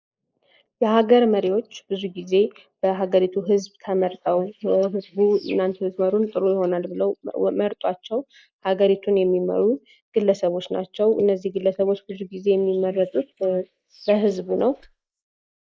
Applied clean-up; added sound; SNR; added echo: neural mask model Resemble Enhance denoiser.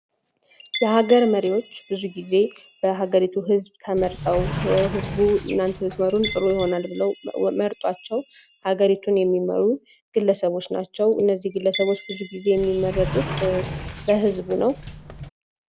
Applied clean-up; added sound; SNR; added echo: none; Chime + Sliding door; 11 dB; none.